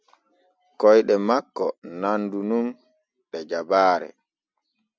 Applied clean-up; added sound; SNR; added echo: none; none; none; none.